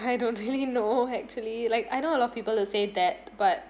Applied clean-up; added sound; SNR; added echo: none; none; none; none.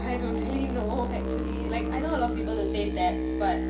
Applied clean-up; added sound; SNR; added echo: none; Musical instrument; -2 dB; reverberation time 0.2 s.